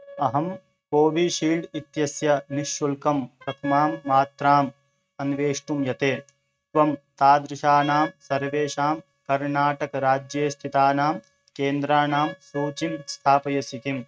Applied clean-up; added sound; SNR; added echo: neural mask model RNNoise.